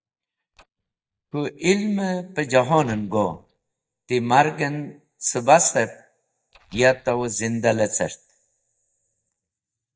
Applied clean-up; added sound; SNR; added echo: neural mask model DeepFilterNet 3.